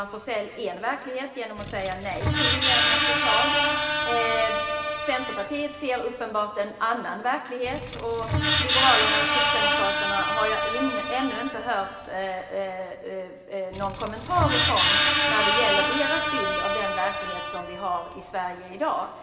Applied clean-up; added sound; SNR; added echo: none; Screech; -4 dB; reverberation time 2.0 s.